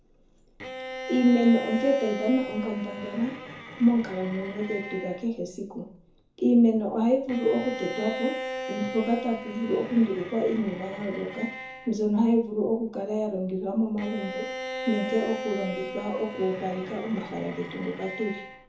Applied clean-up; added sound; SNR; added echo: none; Bowed string instrument; 11 dB; reverberation time 0.6 s.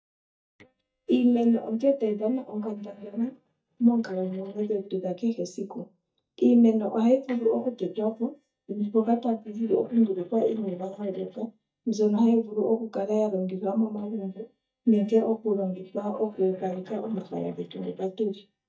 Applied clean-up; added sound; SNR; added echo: neural mask model DeepFilterNet 3.